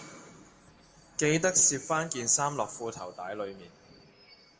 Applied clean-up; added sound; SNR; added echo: none; none; none; reverberation time 1.2 s.